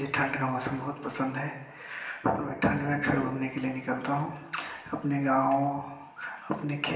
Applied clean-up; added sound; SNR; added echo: none; none; none; reverberation time 0.9 s.